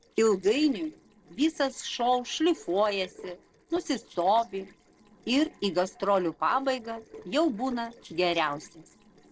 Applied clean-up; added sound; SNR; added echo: neural separator model SepFormer DNS4.